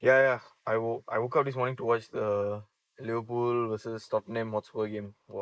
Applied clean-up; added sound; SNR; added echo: neural mask model Resemble Enhance denoiser.